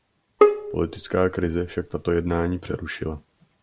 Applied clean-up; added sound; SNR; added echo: none; Bowed string instrument; -2 dB; none.